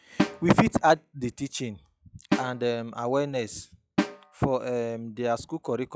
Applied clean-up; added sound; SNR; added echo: classical method log-MMSE.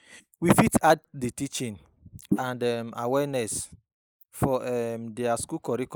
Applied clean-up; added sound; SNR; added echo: neural mask model Resemble Enhance denoiser.